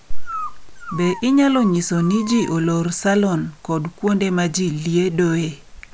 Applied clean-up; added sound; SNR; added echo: none; Dog; 14 dB; none.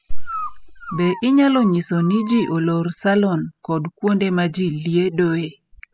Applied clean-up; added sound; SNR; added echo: classical method spectral subtraction.